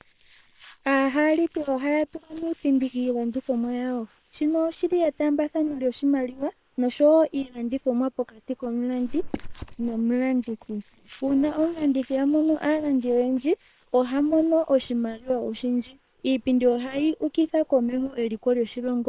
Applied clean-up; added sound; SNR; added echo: neural separator model SepFormer WHAM!.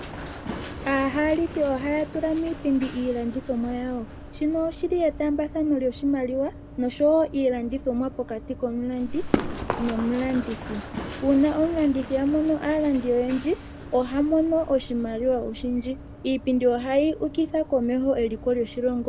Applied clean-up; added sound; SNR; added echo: none; Run; 11 dB; none.